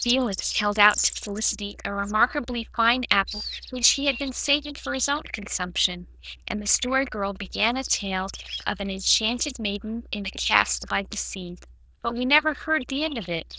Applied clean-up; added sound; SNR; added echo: neural diffusion model UNIVERSE++.